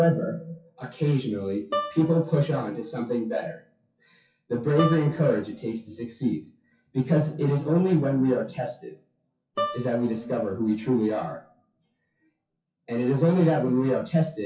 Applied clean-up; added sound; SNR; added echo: classical method WPE with log-MMSE.